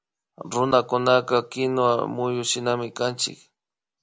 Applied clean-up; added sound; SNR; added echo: none; none; none; none.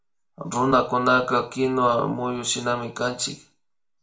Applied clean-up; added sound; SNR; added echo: none; none; none; reverberation time 0.4 s.